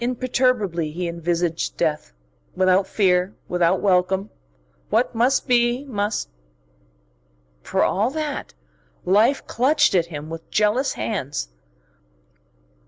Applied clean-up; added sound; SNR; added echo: none; none; none; none.